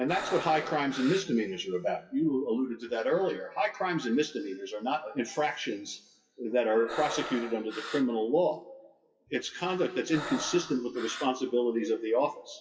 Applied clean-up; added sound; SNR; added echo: classical method WPE with log-MMSE.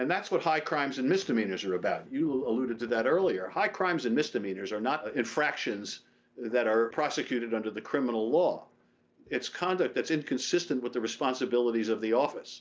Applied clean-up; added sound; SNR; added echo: none; none; none; none.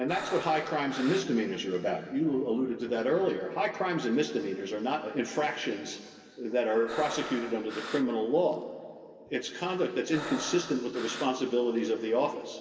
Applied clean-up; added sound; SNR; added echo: none; Breathing; 12 dB; reverberation time 2.8 s.